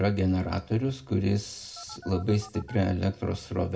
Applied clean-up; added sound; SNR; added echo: none; Telephone; 20 dB; reverberation time 0.2 s.